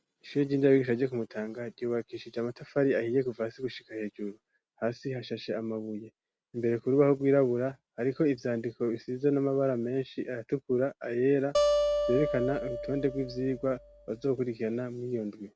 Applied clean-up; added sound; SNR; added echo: none; Acoustic guitar; 2 dB; none.